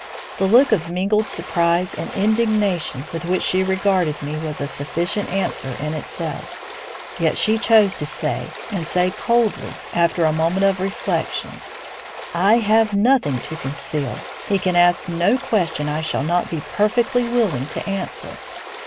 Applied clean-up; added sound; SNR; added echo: none; Stream; 13 dB; none.